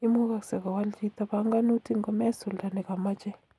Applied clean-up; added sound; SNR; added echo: none; none; none; none.